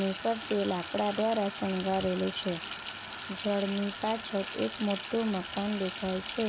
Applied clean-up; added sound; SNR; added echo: none; Sink (filling or washing); 9 dB; none.